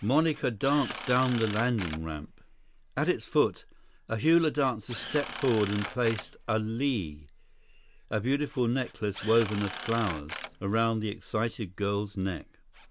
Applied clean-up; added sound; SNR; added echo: none; Drill; 12 dB; none.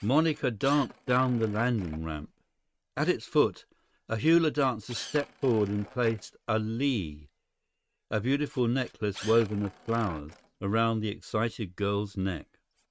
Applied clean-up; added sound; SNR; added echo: neural mask model RNNoise.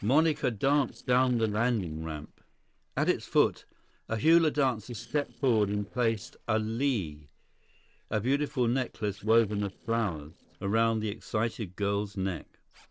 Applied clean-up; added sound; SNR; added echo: neural separator model SepFormer DNS4.